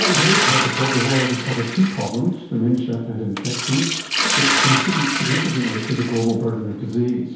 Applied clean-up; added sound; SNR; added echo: none; Liquid; 1 dB; reverberation time 1.0 s.